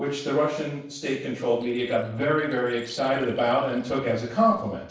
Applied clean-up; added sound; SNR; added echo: neural separator model SepFormer DNS4.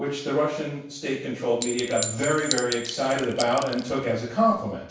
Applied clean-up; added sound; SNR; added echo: none; Chink, clink; 8 dB; reverberation time 0.7 s.